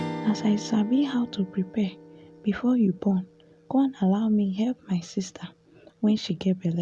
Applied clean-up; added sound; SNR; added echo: none; Strum; 16 dB; none.